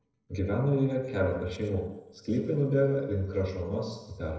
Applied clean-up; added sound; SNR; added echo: neural separator model SepFormer DNS4.